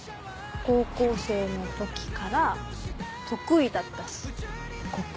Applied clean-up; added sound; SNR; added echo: none; none; none; none.